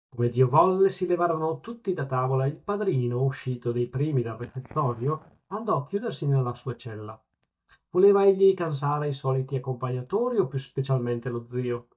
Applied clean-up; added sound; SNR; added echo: neural mask model DeepFilterNet 3.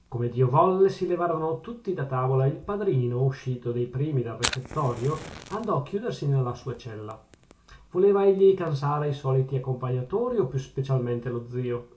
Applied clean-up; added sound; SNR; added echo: none; Fire; 18 dB; reverberation time 0.2 s.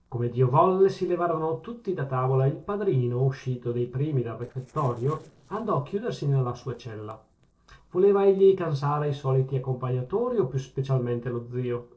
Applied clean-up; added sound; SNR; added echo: neural separator model SepFormer DNS4.